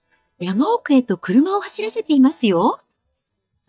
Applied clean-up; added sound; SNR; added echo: neural mask model DeepFilterNet 3.